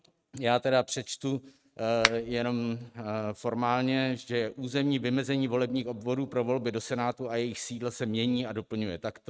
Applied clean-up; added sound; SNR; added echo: neural mask model RNNoise.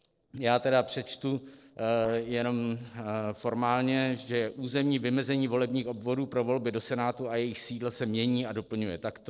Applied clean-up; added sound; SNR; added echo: neural separator model SepFormer DNS4.